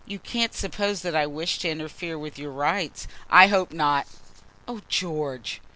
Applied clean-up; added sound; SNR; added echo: none; none; none; none.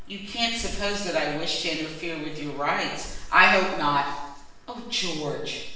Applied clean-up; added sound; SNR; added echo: none; none; none; reverberation time 0.9 s.